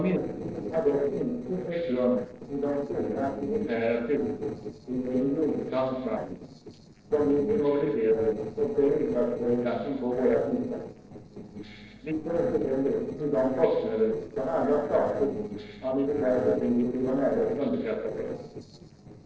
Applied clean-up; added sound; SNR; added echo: neural separator model SepFormer DNS4.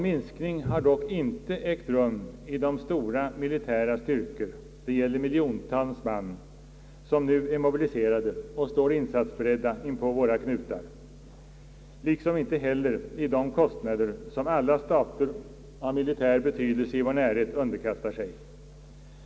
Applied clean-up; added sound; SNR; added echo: none; none; none; none.